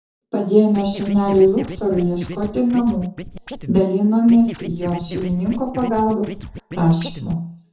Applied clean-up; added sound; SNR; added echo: none; Scratching (performance technique); 13 dB; reverberation time 0.6 s.